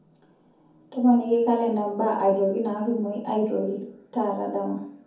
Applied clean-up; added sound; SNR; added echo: none; none; none; reverberation time 0.6 s.